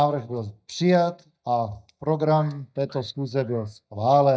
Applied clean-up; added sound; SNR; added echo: neural mask model DeepFilterNet 3.